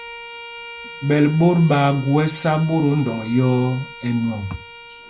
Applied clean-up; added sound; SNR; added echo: none; Bowed string instrument; 17 dB; none.